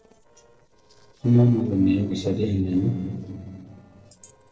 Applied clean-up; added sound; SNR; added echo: neural separator model SepFormer DNS4.